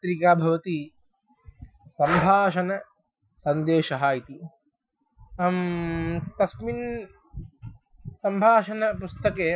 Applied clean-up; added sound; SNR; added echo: classical method Wiener filter.